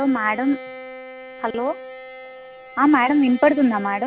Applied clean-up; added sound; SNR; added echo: none; Bowed string instrument; 16 dB; none.